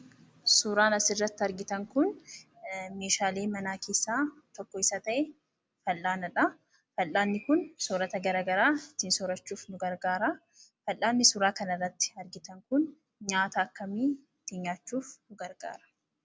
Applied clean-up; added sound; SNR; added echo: none; none; none; none.